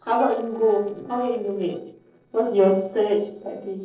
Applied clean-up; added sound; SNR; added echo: neural separator model SepFormer DNS4.